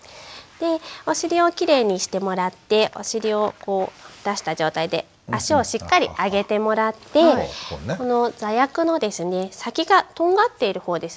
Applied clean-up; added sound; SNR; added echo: none; none; none; none.